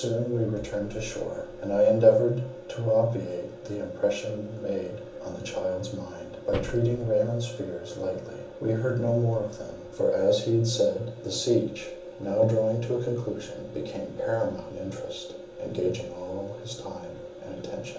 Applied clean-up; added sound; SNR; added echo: none; Slam; 11 dB; reverberation time 1.2 s.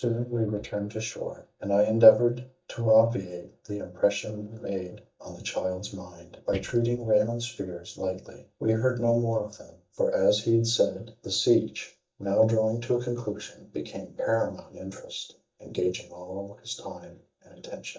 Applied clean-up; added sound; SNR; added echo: neural mask model DeepFilterNet 3.